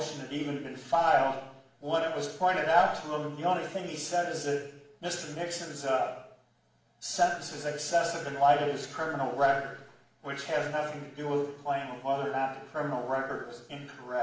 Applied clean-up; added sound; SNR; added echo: none; none; none; reverberation time 0.7 s.